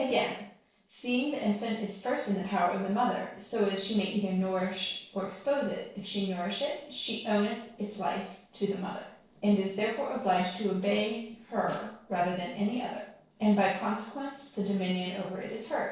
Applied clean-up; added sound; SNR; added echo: neural separator model SepFormer DNS4.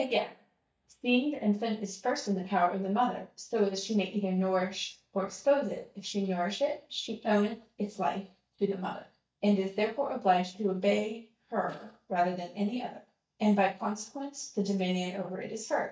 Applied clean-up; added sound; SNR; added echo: neural mask model DeepFilterNet 3.